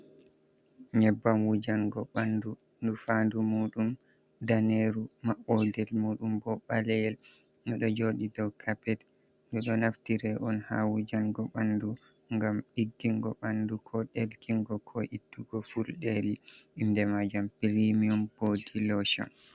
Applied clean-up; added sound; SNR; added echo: none; none; none; none.